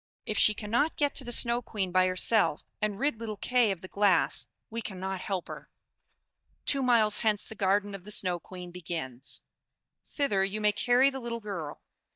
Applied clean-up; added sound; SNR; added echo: neural mask model DeepFilterNet 3.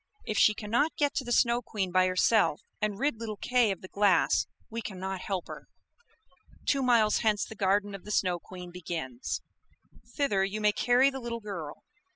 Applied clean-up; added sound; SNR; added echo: classical method spectral subtraction.